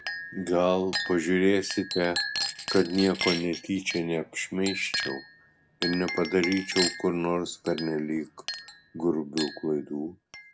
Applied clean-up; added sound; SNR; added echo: none; Chink, clink; 8 dB; none.